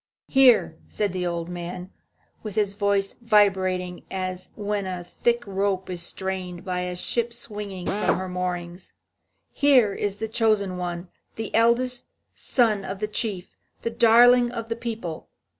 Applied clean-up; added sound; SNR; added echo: none; Drill; 3 dB; none.